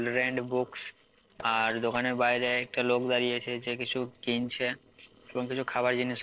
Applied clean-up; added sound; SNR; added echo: neural separator model SepFormer DNS4.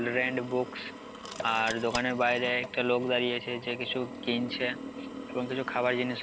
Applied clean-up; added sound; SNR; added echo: none; Drill; 11 dB; none.